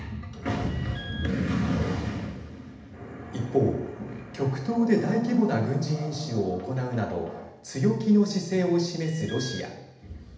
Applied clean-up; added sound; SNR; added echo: none; Alarm; 17 dB; reverberation time 0.8 s.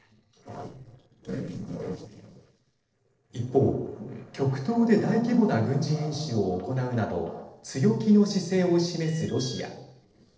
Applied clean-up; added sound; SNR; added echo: neural separator model SepFormer DNS4.